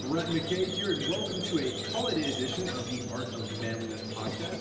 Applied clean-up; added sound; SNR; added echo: none; Squeak; 3 dB; reverberation time 2.3 s.